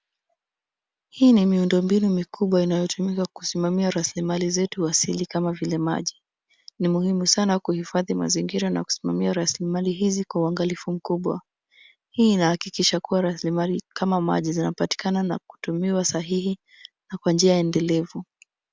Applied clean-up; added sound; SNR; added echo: none; none; none; none.